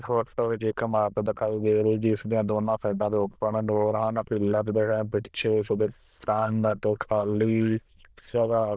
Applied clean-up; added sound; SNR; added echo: neural diffusion model UNIVERSE++.